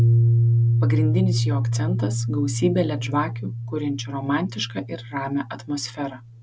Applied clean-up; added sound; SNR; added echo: none; Piano; -4 dB; none.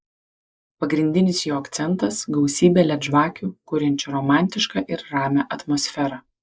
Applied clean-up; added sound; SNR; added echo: neural mask model Resemble Enhance denoiser.